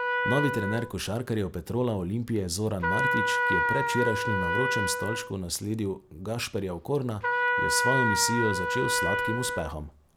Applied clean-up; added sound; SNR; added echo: none; Trumpet; 0 dB; none.